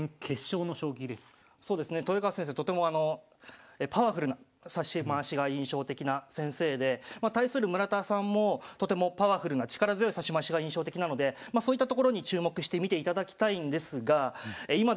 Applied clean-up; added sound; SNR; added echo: none; none; none; none.